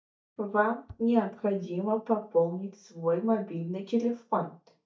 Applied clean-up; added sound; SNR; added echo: neural mask model DeepFilterNet 3.